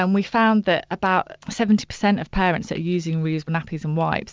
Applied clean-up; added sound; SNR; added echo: none; none; none; none.